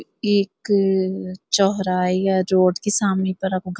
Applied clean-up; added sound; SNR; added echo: none; none; none; none.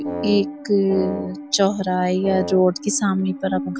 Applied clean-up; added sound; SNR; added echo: none; Musical instrument + Wind instrument, woodwind instrument; 9 dB; none.